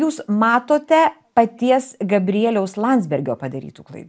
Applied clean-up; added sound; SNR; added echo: none; none; none; none.